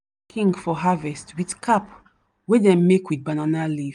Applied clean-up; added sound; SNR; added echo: none; none; none; none.